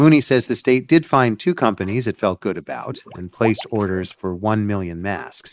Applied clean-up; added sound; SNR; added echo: neural mask model Resemble Enhance denoiser.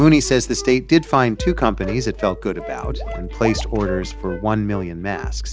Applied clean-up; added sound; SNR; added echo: none; Water / Liquid + Wind instrument, woodwind instrument; 15 dB; none.